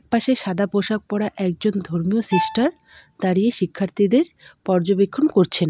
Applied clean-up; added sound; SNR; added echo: none; Bowed string instrument; 9 dB; none.